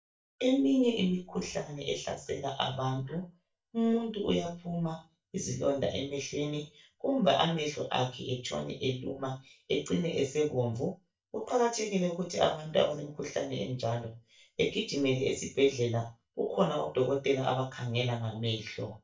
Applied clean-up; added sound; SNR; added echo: neural mask model DeepFilterNet 3.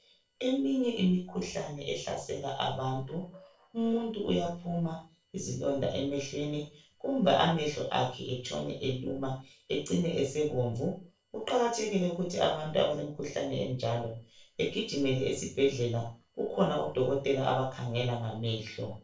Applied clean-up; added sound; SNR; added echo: neural separator model SepFormer DNS4.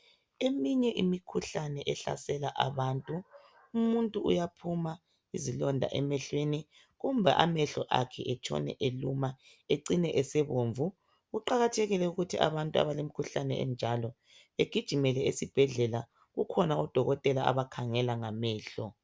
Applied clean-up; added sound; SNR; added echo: none; none; none; none.